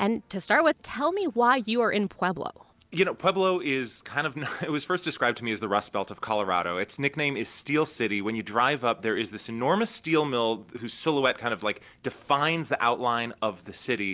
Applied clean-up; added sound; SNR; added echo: none; none; none; none.